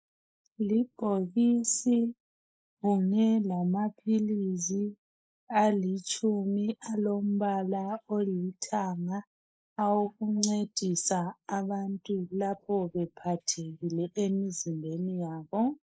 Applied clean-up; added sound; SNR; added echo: neural mask model Resemble Enhance denoiser.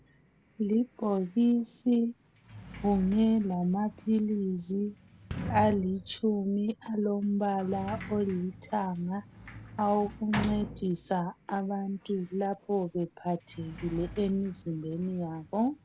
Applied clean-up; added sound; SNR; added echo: none; Sliding door; 14 dB; none.